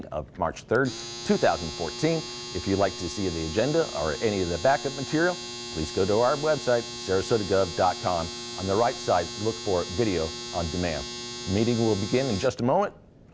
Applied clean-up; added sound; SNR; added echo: none; Domestic sounds, home sounds; 11 dB; none.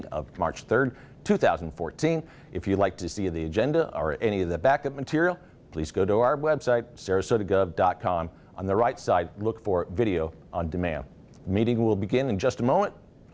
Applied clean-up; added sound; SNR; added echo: none; none; none; none.